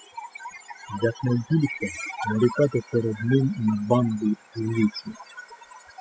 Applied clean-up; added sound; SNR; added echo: classical method spectral subtraction.